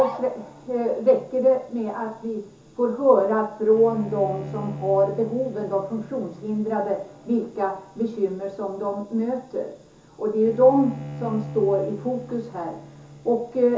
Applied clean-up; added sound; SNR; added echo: none; Bowed string instrument; 17 dB; reverberation time 0.7 s.